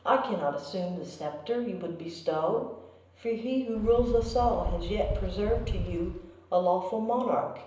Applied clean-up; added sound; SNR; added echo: none; Wind; 4 dB; reverberation time 0.8 s.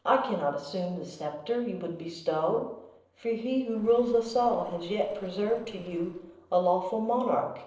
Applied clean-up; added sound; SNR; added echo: neural separator model SepFormer DNS4.